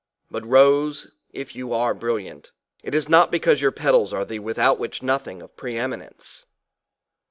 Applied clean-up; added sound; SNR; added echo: none; none; none; none.